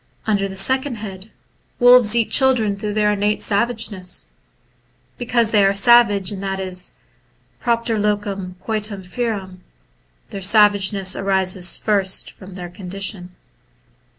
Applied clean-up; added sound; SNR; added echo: none; none; none; none.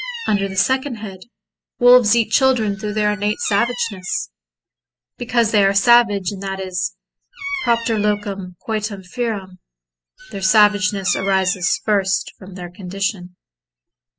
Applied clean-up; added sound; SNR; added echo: classical method spectral subtraction.